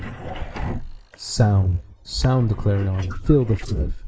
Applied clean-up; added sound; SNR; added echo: neural mask model Resemble Enhance denoiser.